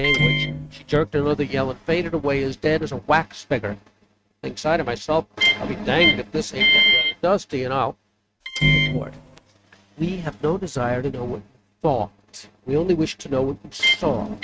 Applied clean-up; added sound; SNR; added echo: neural mask model RNNoise.